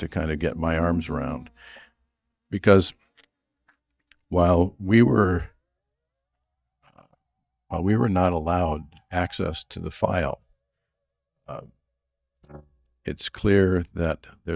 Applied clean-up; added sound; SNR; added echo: neural mask model DeepFilterNet 3.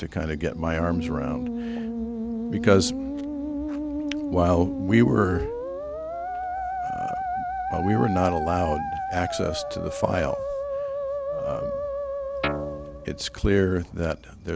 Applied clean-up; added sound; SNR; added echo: none; Guitar + Musical instrument; 3 dB; none.